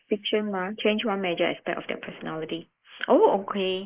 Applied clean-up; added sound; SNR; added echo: neural mask model Resemble Enhance denoiser.